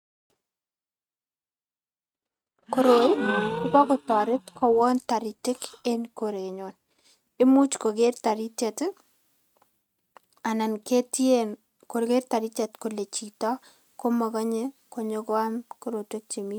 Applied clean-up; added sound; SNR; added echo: neural mask model RNNoise.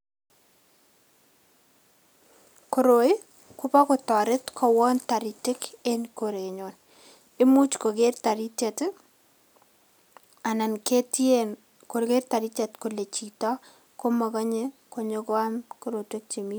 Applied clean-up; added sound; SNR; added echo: none; none; none; none.